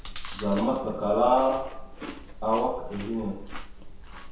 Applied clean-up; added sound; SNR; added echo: none; Chewing, mastication; 10 dB; reverberation time 0.7 s.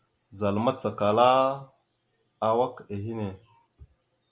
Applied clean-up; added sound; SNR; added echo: none; none; none; none.